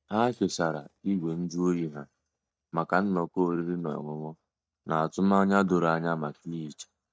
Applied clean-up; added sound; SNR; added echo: neural mask model DeepFilterNet 3.